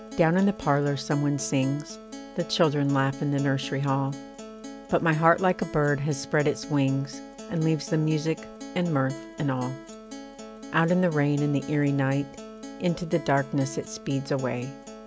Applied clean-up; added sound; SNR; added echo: none; Acoustic guitar; 15 dB; none.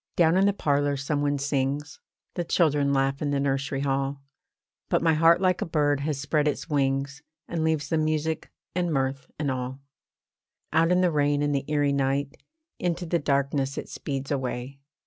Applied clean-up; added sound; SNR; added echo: none; none; none; none.